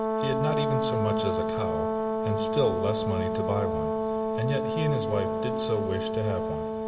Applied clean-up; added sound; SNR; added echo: none; Brass instrument; -2 dB; reverberation time 2.6 s.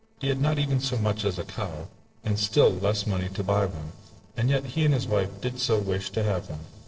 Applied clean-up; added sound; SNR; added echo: neural separator model SepFormer DNS4.